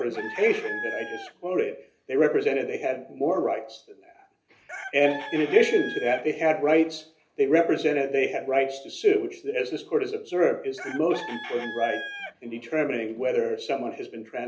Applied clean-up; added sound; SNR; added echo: none; Chicken, rooster; 15 dB; reverberation time 0.3 s.